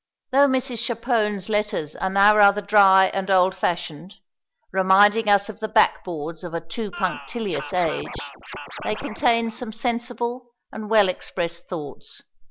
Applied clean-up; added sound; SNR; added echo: none; Scratching (performance technique); 12 dB; none.